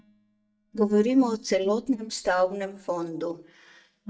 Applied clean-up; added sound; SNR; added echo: neural mask model DeepFilterNet 3.